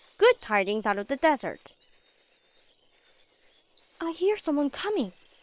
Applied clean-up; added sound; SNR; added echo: neural separator model SepFormer WHAM!.